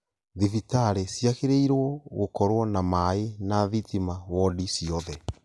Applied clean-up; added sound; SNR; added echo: none; none; none; none.